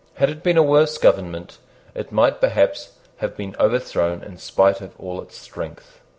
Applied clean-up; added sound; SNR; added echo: none; none; none; none.